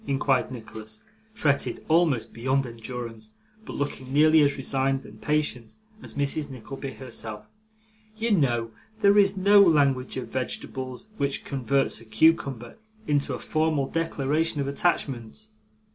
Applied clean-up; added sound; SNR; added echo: none; none; none; none.